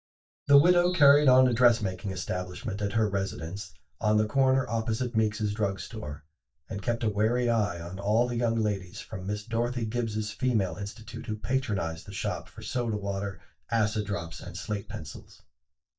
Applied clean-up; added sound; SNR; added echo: neural mask model DeepFilterNet 3.